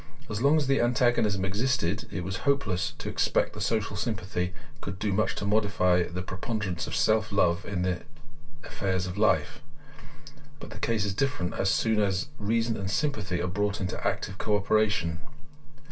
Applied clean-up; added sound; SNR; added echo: none; none; none; reverberation time 0.1 s.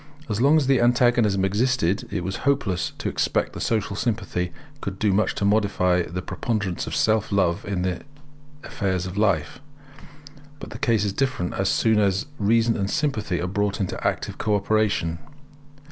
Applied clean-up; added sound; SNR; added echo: none; none; none; none.